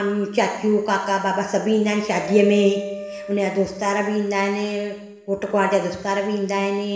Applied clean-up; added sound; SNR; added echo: none; Wind instrument, woodwind instrument; 13 dB; reverberation time 1.2 s.